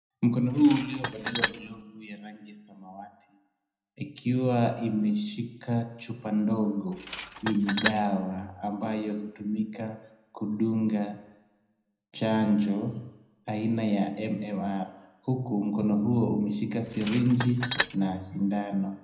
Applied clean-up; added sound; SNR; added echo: none; Tools; 3 dB; reverberation time 0.7 s.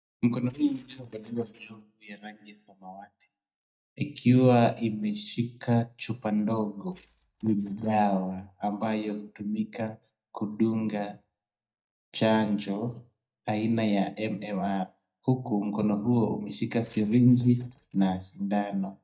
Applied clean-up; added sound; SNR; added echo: neural mask model DeepFilterNet 3.